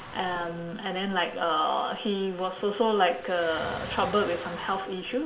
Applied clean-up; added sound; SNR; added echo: none; Explosion; 16 dB; reverberation time 0.4 s.